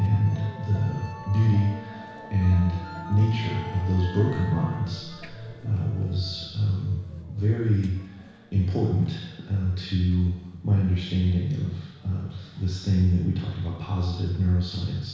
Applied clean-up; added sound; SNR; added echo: none; Musical instrument; 17 dB; reverberation time 1.1 s.